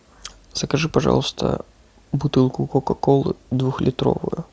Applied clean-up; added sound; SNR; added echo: none; none; none; none.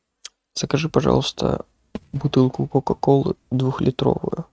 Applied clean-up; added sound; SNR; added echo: neural mask model RNNoise.